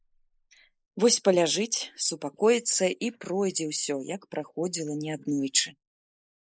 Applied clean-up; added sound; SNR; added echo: neural mask model Resemble Enhance denoiser.